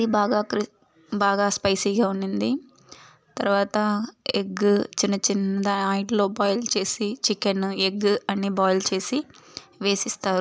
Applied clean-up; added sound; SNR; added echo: none; none; none; none.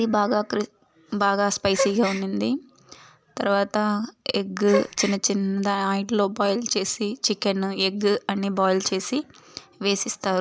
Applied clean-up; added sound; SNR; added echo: none; Gasp; 10 dB; none.